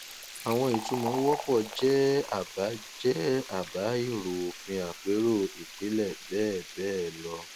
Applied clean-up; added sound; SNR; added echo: none; Fill (with liquid) + Water; 12 dB; none.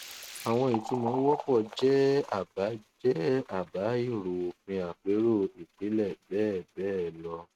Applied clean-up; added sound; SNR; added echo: neural mask model RNNoise.